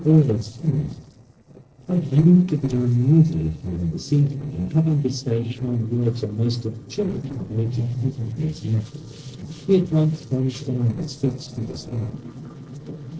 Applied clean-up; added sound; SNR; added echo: neural separator model SepFormer DNS4.